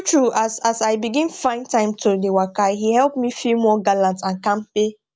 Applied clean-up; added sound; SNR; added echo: none; none; none; none.